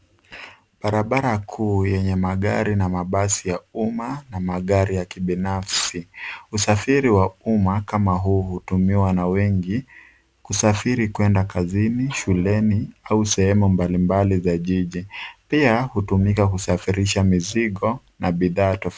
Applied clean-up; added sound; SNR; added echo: none; none; none; none.